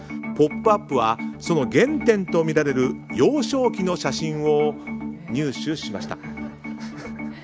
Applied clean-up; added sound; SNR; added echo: none; none; none; none.